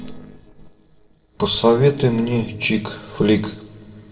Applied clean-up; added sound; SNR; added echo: neural separator model SepFormer DNS4.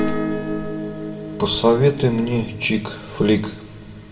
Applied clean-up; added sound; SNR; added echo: none; Acoustic guitar / Strum; 8 dB; reverberation time 1.0 s.